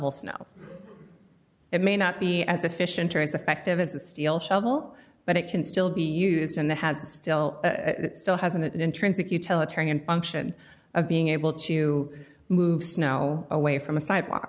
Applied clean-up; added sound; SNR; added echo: none; none; none; none.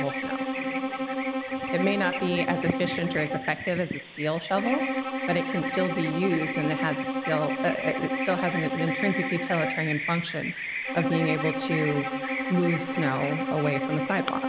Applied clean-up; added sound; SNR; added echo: none; Bird vocalization, bird call, bird song + Bowed string instrument; 1 dB; none.